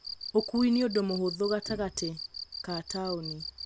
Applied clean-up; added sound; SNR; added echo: none; Cricket; 10 dB; none.